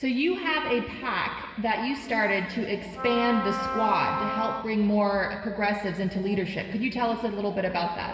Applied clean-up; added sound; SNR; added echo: none; Wind instrument, woodwind instrument; 4 dB; reverberation time 2.5 s.